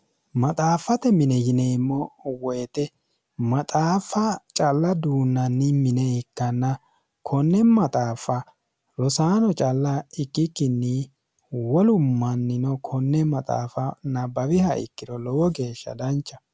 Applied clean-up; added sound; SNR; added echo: none; none; none; none.